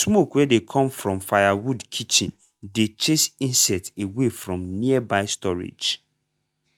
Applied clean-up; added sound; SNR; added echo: neural mask model DeepFilterNet 3.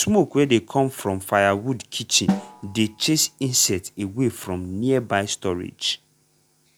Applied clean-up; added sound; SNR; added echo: none; Snare drum; 10 dB; none.